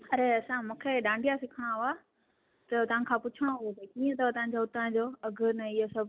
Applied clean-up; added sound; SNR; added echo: none; none; none; none.